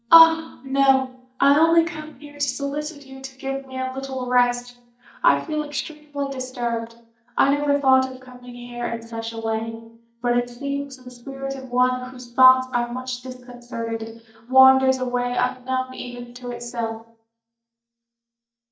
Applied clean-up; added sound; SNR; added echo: neural mask model DeepFilterNet 3.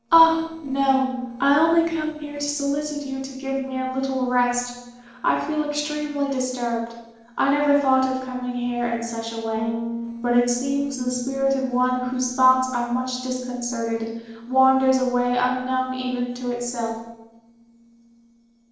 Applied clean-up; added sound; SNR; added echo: neural separator model SepFormer DNS4.